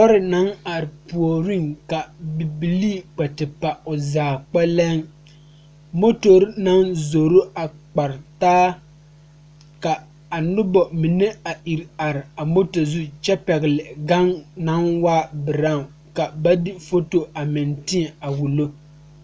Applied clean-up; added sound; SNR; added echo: none; none; none; none.